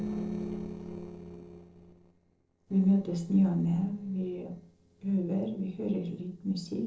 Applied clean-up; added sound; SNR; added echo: neural separator model SepFormer DNS4.